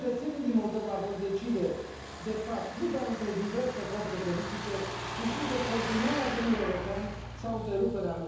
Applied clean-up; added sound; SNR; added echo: none; Truck; 7 dB; reverberation time 0.9 s.